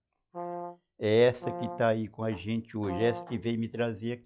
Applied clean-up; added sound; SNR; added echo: classical method log-MMSE.